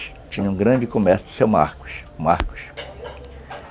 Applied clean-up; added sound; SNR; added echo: none; Crackle; 16 dB; none.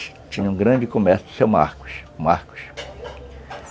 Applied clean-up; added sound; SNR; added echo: none; none; none; none.